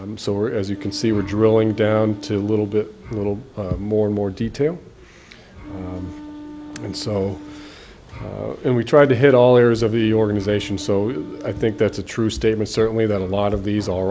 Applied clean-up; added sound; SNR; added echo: none; Wind instrument, woodwind instrument; 17 dB; none.